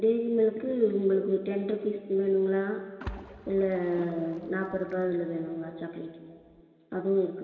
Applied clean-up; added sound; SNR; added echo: none; Splash, splatter; 18 dB; reverberation time 2.5 s.